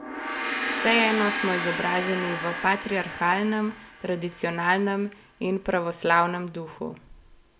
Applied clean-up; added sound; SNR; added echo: none; Gong; 7 dB; none.